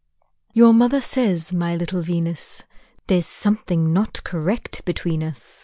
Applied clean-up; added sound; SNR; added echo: none; none; none; none.